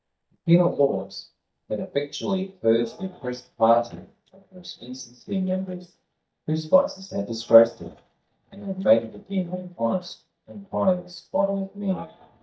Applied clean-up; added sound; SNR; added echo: neural mask model DeepFilterNet 3.